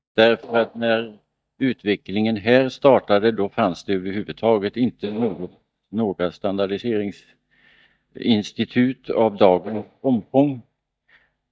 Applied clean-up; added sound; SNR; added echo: neural mask model DeepFilterNet 3.